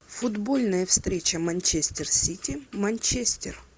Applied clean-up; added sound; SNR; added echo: none; none; none; none.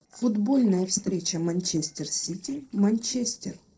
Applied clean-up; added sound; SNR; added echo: neural separator model SepFormer DNS4.